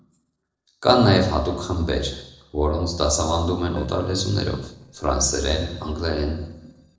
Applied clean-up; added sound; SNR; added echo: neural separator model SepFormer DNS4.